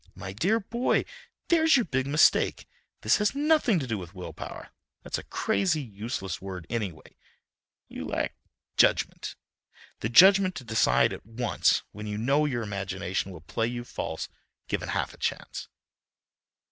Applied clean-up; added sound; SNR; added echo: none; none; none; none.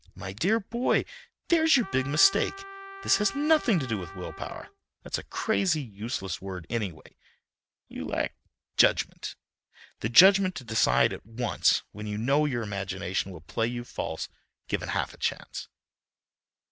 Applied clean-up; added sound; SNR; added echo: none; Trumpet; 13 dB; none.